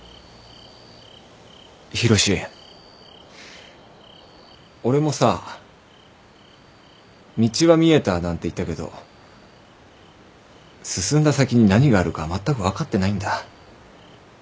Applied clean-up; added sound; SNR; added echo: none; none; none; none.